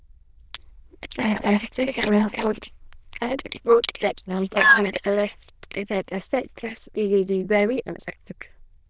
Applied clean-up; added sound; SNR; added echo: neural diffusion model UNIVERSE++.